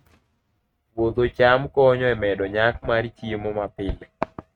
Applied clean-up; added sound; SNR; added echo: neural mask model RNNoise.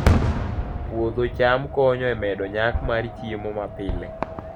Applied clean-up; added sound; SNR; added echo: none; Fireworks; 1 dB; none.